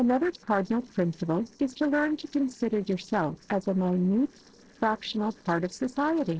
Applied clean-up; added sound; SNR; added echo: neural separator model SepFormer DNS4.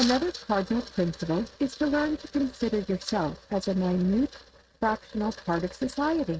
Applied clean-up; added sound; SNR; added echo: neural mask model RNNoise.